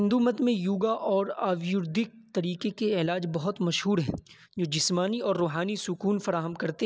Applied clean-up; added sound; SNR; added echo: none; none; none; none.